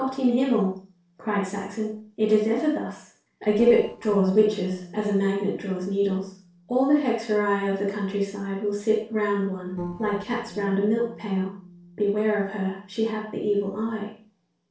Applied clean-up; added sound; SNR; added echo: neural separator model SepFormer DNS4.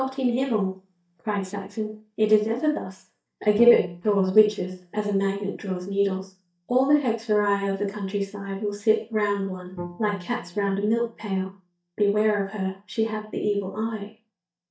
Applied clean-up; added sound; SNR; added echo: neural mask model DeepFilterNet 3.